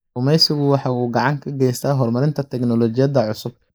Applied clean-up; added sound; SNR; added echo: neural mask model Resemble Enhance denoiser.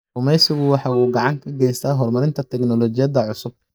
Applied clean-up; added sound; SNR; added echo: neural mask model DeepFilterNet 3.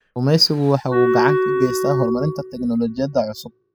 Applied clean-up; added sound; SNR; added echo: classical method spectral subtraction.